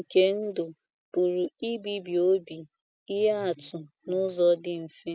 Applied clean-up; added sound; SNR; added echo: none; none; none; none.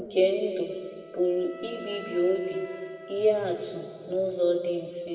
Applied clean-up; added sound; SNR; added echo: none; Wind instrument, woodwind instrument; 19 dB; reverberation time 2.2 s.